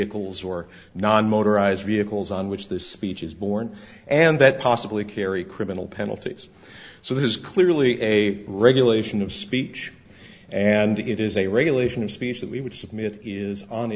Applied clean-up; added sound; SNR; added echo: none; none; none; none.